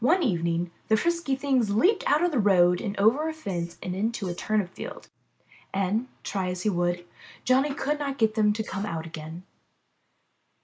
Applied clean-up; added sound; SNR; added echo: neural mask model Resemble Enhance denoiser.